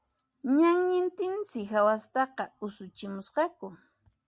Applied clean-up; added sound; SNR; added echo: none; none; none; none.